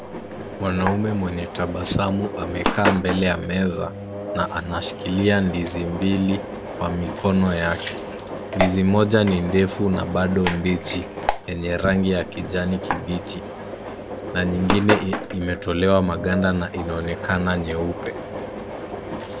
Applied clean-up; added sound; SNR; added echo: none; Engine; 6 dB; none.